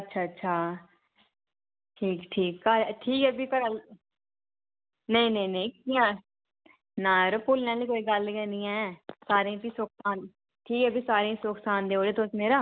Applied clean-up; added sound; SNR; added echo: none; none; none; none.